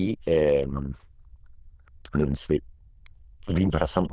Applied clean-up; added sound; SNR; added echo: neural diffusion model UNIVERSE++.